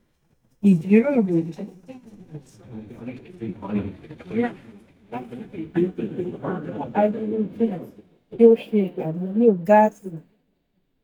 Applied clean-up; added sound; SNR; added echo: neural mask model DeepFilterNet 3.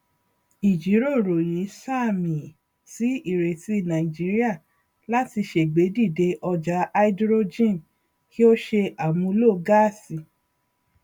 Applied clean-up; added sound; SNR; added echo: none; none; none; none.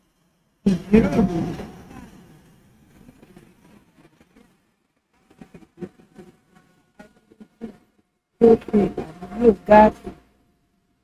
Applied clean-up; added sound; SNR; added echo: neural mask model RNNoise.